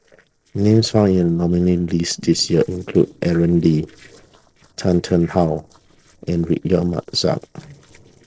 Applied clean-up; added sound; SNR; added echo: neural separator model SepFormer DNS4.